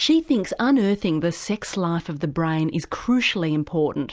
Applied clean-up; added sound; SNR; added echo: none; none; none; none.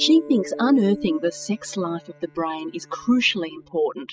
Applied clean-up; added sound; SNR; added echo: classical method spectral subtraction.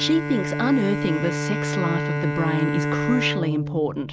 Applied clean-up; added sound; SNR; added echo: none; Bowed string instrument; 2 dB; none.